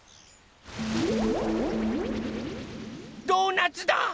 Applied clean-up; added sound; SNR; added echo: none; none; none; none.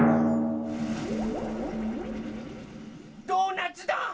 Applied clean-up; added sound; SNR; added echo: none; Drum; -2 dB; reverberation time 0.2 s.